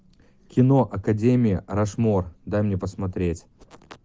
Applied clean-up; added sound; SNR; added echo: none; none; none; none.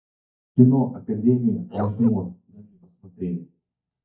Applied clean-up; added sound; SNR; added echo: neural mask model DeepFilterNet 3.